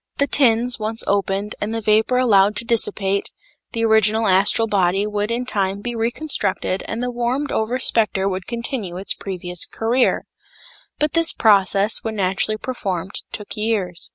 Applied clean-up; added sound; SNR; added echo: none; none; none; none.